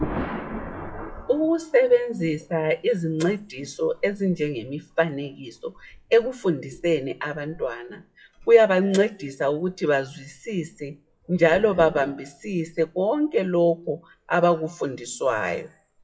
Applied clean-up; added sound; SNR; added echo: classical method WPE with log-MMSE.